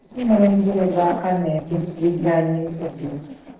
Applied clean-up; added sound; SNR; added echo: neural separator model SepFormer DNS4.